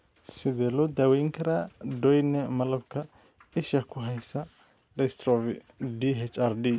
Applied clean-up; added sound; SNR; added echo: none; none; none; none.